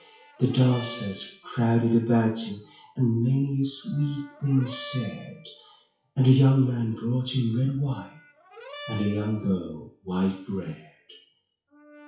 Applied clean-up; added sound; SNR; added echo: classical method WPE with log-MMSE.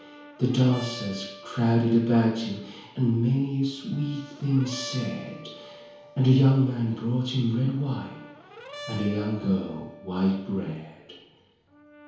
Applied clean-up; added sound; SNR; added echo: none; Brass instrument; 19 dB; reverberation time 1.0 s.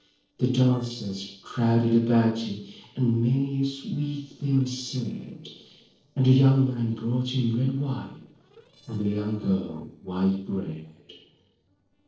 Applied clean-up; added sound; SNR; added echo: neural separator model SepFormer DNS4.